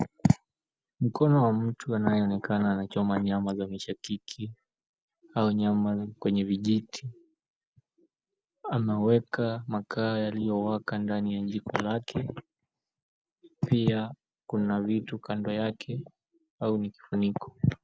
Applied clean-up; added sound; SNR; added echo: none; none; none; none.